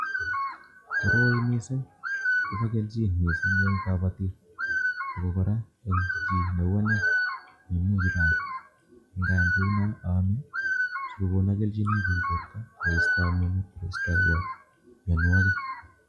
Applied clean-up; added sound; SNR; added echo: classical method log-MMSE.